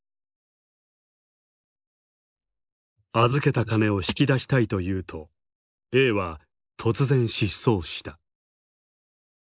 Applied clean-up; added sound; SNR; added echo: neural mask model Resemble Enhance denoiser.